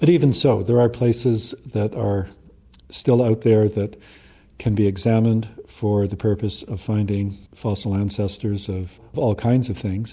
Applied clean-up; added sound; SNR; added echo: none; none; none; none.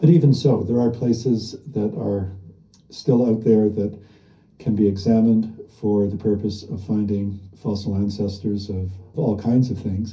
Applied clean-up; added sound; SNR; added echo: none; none; none; reverberation time 0.3 s.